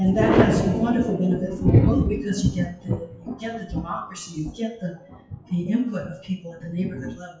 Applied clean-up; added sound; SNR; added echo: classical method WPE with log-MMSE.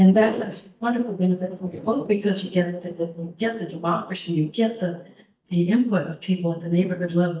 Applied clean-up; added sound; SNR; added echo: neural mask model DeepFilterNet 3.